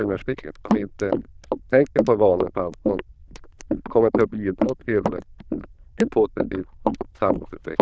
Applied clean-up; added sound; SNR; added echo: neural diffusion model UNIVERSE++.